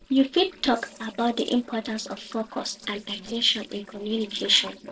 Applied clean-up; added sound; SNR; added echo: neural separator model SepFormer DNS4.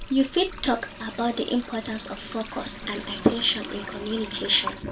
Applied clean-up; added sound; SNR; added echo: none; Sink (filling or washing) / Water tap, faucet; 9 dB; reverberation time 0.3 s.